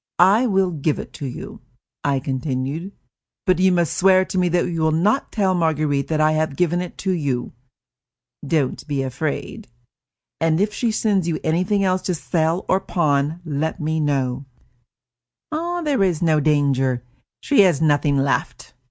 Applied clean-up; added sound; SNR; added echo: none; none; none; none.